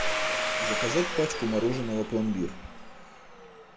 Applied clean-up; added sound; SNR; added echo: none; Domestic sounds, home sounds; 2 dB; none.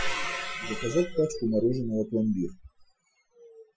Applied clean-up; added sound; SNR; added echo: classical method Wiener filter.